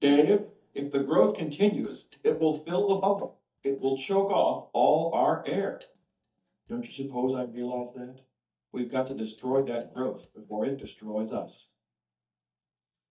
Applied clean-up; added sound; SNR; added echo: neural mask model DeepFilterNet 3.